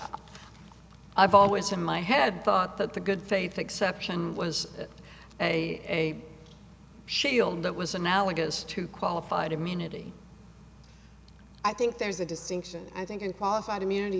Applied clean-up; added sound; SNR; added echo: none; none; none; none.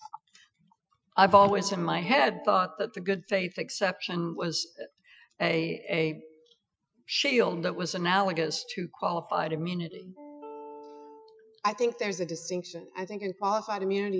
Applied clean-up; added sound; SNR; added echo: classical method Wiener filter.